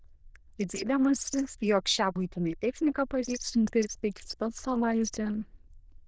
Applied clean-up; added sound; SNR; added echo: neural diffusion model UNIVERSE++.